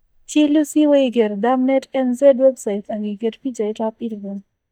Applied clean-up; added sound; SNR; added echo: neural mask model DeepFilterNet 3.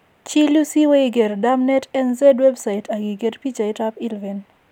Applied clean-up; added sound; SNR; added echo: none; none; none; none.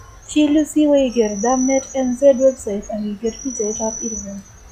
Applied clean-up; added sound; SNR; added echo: classical method log-MMSE.